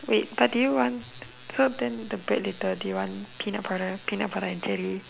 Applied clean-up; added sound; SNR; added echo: none; none; none; none.